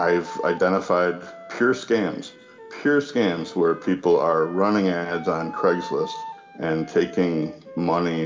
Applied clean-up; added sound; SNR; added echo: none; Wind instrument, woodwind instrument; 17 dB; reverberation time 2.3 s.